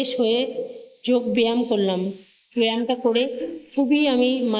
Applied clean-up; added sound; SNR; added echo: neural mask model Resemble Enhance denoiser.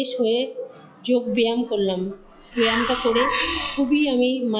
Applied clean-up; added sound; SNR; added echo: classical method log-MMSE.